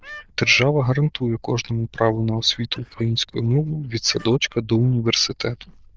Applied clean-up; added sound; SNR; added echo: neural diffusion model UNIVERSE++.